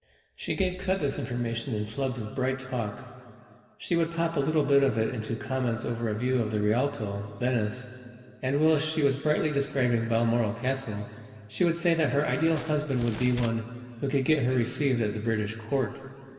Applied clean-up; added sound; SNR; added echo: none; Crumpling, crinkling; 14 dB; reverberation time 2.4 s.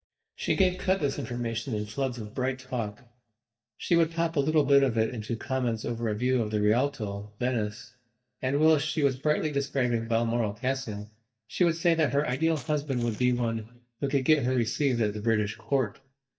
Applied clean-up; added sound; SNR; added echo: neural mask model DeepFilterNet 3.